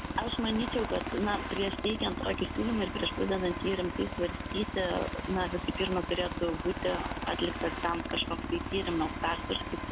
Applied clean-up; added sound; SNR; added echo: none; Aircraft; 4 dB; none.